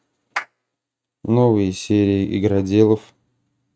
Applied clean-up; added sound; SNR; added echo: neural mask model RNNoise.